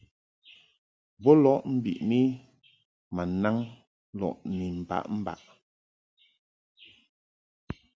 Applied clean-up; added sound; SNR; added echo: none; none; none; none.